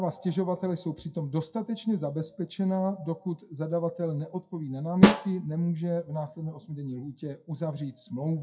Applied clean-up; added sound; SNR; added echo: classical method WPE with log-MMSE.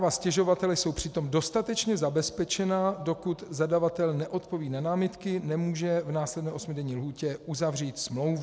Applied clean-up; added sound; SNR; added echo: none; none; none; none.